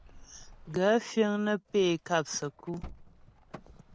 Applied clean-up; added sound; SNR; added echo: none; Car; 20 dB; none.